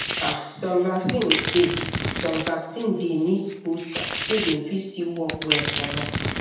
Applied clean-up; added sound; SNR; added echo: none; Domestic sounds, home sounds; 3 dB; reverberation time 0.9 s.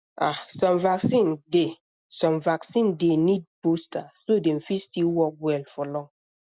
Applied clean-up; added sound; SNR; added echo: none; none; none; none.